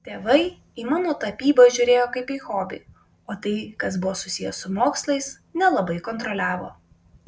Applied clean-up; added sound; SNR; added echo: none; none; none; none.